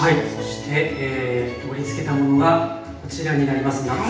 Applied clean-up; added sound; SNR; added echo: none; Keyboard (musical); 17 dB; reverberation time 0.9 s.